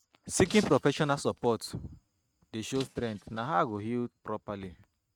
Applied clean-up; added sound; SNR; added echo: neural mask model RNNoise.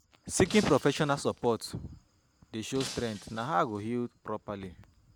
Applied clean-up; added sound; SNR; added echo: none; Shatter; 16 dB; none.